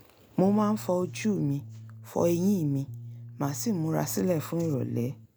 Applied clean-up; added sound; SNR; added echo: none; Bass guitar; 15 dB; none.